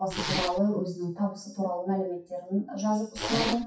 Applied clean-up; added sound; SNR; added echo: classical method WPE with log-MMSE.